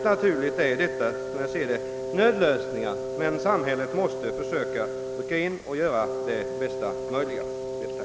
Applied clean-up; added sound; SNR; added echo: none; Wind instrument, woodwind instrument; 5 dB; none.